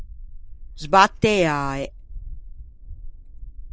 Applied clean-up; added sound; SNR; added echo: neural mask model Resemble Enhance denoiser.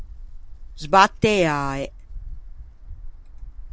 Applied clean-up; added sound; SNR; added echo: none; Wind; 11 dB; none.